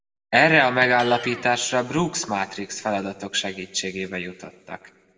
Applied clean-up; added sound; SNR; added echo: none; Electric guitar; 18 dB; reverberation time 1.2 s.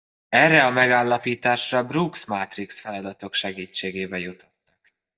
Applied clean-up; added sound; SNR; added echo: neural mask model DeepFilterNet 3.